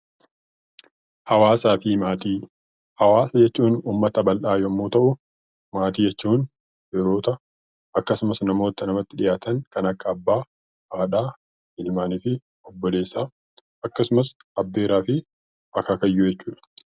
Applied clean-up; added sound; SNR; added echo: none; none; none; none.